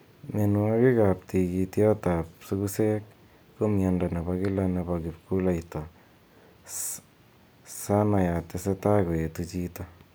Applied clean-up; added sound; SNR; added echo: none; none; none; none.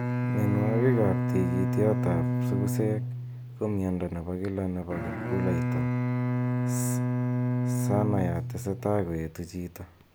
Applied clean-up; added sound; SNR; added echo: none; Bowed string instrument; -2 dB; none.